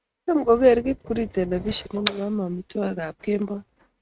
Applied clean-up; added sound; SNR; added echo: neural mask model RNNoise.